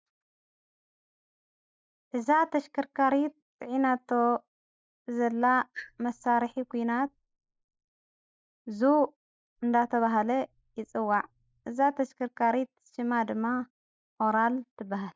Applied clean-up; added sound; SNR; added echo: neural mask model Resemble Enhance denoiser.